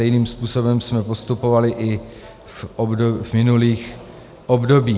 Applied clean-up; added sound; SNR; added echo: none; none; none; none.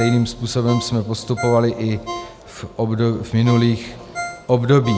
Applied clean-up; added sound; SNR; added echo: none; Ringtone; 14 dB; none.